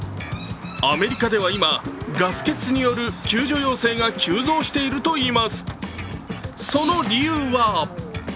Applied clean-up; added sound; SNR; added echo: none; Chirp, tweet; 17 dB; none.